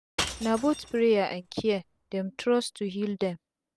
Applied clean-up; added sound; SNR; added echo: none; Shatter / Crushing; 12 dB; none.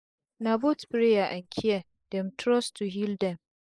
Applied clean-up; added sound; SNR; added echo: neural mask model Resemble Enhance denoiser.